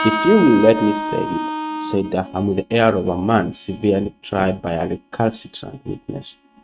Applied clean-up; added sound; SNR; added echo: neural mask model RNNoise.